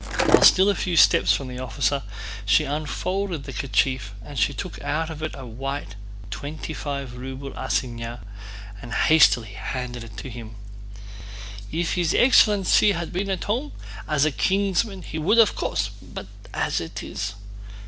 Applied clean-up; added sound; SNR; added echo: none; Skateboard; -4 dB; none.